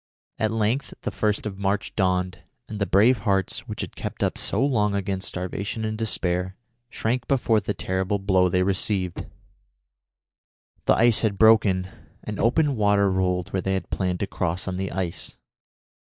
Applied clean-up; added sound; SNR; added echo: neural mask model DeepFilterNet 3.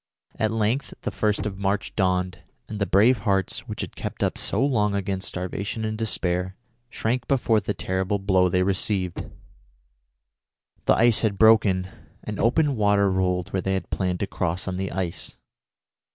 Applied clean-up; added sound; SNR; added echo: none; Knock; 16 dB; none.